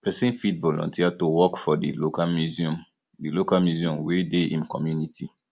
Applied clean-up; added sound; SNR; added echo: none; none; none; none.